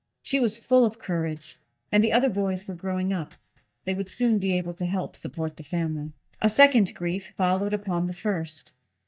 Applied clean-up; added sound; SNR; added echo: neural mask model DeepFilterNet 3.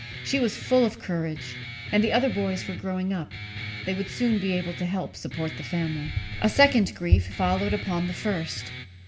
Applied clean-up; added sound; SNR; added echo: none; Guitar; 12 dB; reverberation time 0.4 s.